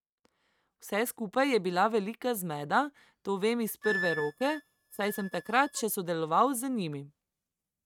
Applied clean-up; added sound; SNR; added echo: neural mask model RNNoise.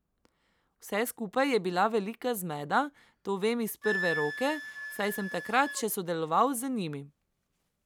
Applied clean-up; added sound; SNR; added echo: none; Wind instrument, woodwind instrument; 11 dB; none.